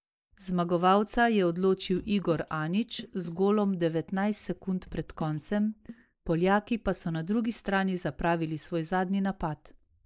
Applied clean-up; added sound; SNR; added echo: neural mask model Resemble Enhance denoiser.